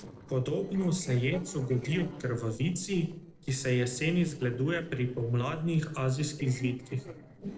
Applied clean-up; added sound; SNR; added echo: neural separator model SepFormer DNS4.